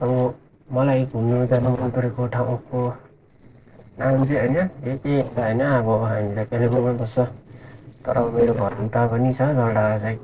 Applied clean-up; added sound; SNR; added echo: neural separator model SepFormer DNS4.